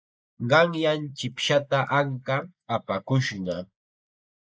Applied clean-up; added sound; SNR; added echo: neural mask model Resemble Enhance denoiser.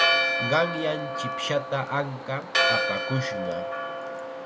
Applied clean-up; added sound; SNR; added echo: none; Church bell; -3 dB; none.